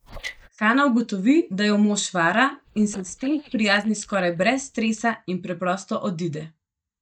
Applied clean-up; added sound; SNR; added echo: neural mask model DeepFilterNet 3.